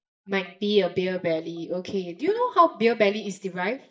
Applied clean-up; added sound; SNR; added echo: neural mask model DeepFilterNet 3.